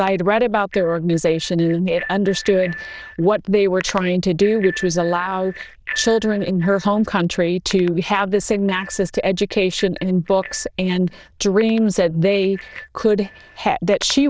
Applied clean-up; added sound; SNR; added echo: neural diffusion model UNIVERSE++.